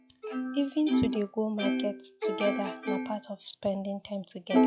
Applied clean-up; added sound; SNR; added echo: classical method log-MMSE.